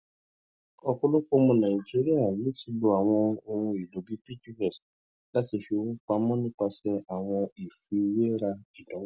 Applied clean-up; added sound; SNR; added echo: none; none; none; none.